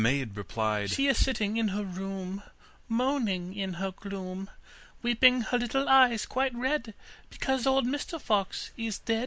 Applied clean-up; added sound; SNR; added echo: none; none; none; none.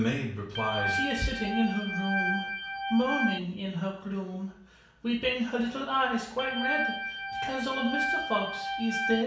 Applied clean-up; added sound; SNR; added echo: none; Organ; 1 dB; reverberation time 0.6 s.